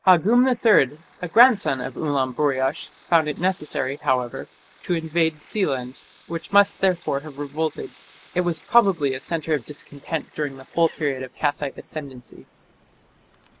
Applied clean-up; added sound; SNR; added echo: neural mask model Resemble Enhance denoiser.